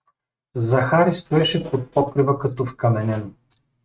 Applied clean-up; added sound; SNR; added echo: neural mask model RNNoise.